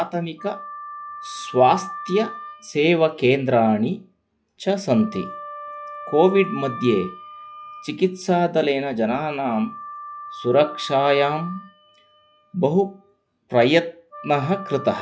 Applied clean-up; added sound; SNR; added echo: classical method log-MMSE.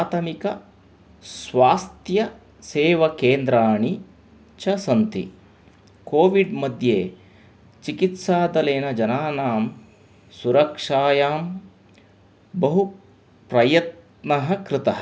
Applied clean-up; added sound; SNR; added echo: none; none; none; none.